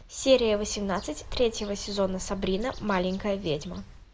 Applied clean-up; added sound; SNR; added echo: none; Bird; 13 dB; none.